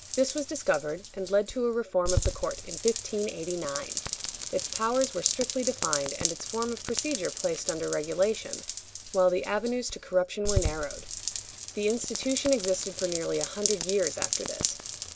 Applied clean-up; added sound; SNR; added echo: none; Rain; 4 dB; none.